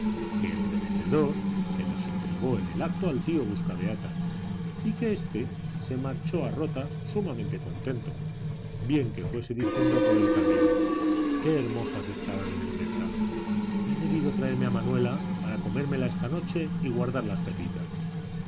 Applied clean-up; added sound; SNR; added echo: none; Fill (with liquid); -3 dB; none.